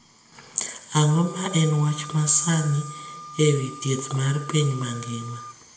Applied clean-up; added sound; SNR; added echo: none; Wind instrument, woodwind instrument; 17 dB; reverberation time 1.0 s.